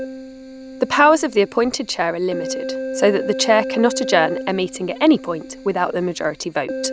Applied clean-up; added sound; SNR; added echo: none; Keyboard (musical); 10 dB; none.